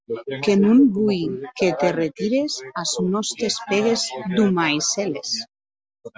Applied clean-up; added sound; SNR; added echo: none; none; none; none.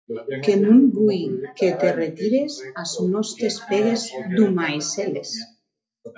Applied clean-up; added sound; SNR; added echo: none; none; none; reverberation time 0.3 s.